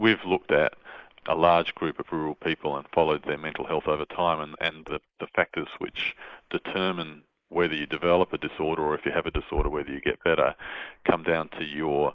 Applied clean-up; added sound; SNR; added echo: neural mask model Resemble Enhance denoiser.